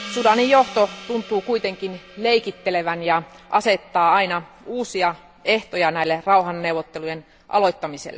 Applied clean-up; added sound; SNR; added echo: none; Gong; 20 dB; none.